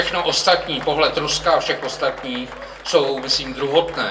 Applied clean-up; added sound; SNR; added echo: none; Applause; 16 dB; reverberation time 0.2 s.